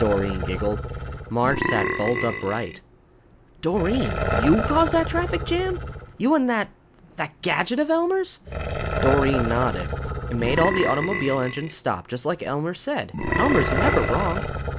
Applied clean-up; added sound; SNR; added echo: none; Burping, eructation + Growling; 3 dB; none.